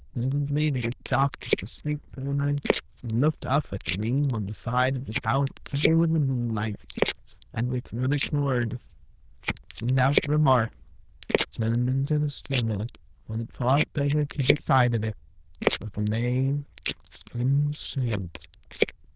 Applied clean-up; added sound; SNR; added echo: neural diffusion model UNIVERSE++.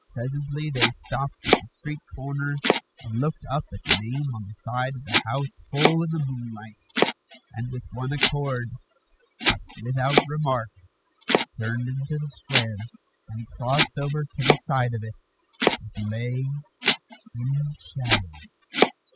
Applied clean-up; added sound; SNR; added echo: classical method spectral subtraction.